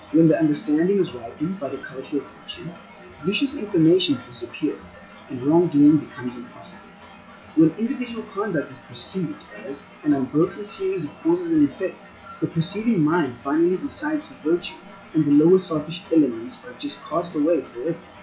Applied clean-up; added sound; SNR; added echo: classical method WPE with log-MMSE.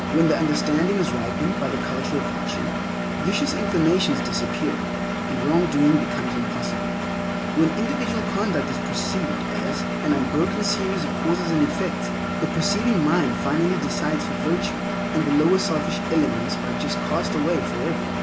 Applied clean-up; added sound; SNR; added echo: none; Engine; 1 dB; reverberation time 0.3 s.